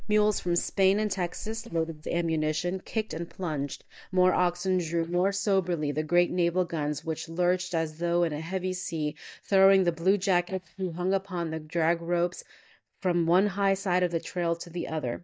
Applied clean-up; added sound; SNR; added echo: neural mask model DeepFilterNet 3.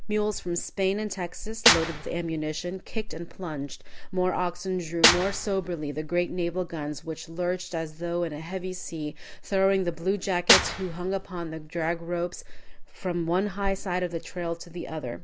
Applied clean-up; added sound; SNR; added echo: none; Clapping / Drum kit; 1 dB; none.